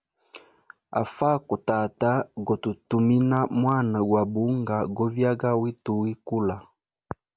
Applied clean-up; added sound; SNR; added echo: none; none; none; none.